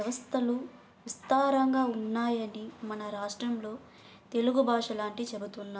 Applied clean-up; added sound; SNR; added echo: none; none; none; none.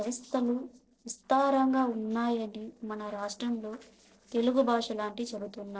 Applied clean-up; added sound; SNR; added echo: neural separator model SepFormer DNS4.